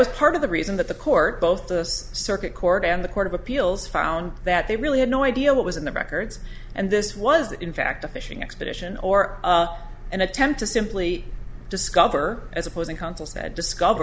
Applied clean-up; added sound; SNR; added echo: none; none; none; none.